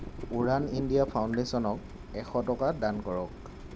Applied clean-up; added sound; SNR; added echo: none; Drip / Water tap, faucet; 11 dB; none.